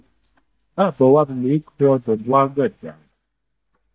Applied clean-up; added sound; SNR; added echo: neural mask model DeepFilterNet 3.